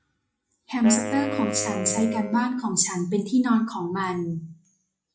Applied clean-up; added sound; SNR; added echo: classical method log-MMSE.